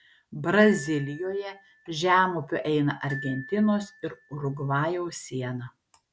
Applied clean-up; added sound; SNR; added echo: none; Glockenspiel; 17 dB; none.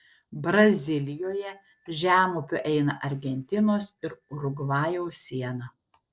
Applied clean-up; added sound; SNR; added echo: neural separator model SepFormer DNS4.